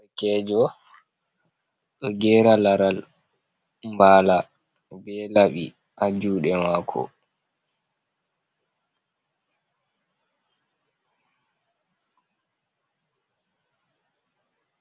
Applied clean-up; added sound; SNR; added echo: none; none; none; none.